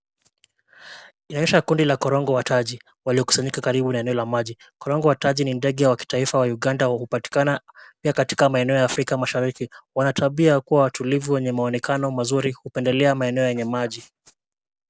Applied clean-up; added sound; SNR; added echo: none; none; none; none.